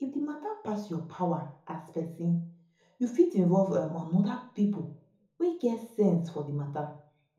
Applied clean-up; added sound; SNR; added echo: none; none; none; reverberation time 0.5 s.